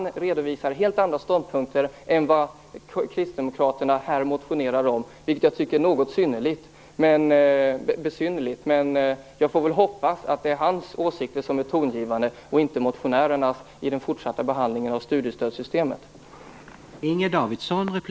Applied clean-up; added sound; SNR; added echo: none; none; none; none.